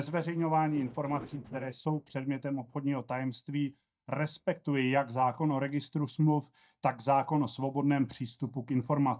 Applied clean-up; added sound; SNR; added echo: neural mask model DeepFilterNet 3.